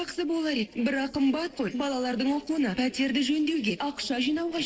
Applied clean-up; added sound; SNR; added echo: neural separator model SepFormer DNS4.